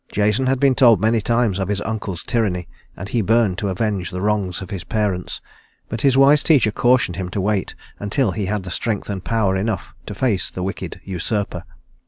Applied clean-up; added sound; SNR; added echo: none; none; none; none.